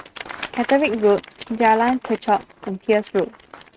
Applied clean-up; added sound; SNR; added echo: neural mask model RNNoise.